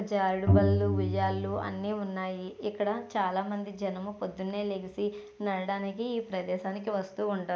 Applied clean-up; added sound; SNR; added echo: none; Bowed string instrument; 0 dB; none.